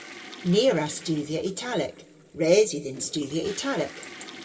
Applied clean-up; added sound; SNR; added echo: none; Toilet flush / Water; 18 dB; reverberation time 1.3 s.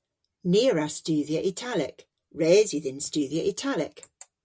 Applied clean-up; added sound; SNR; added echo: none; none; none; none.